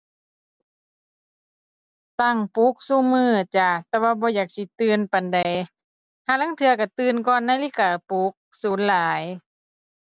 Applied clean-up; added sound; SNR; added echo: none; none; none; none.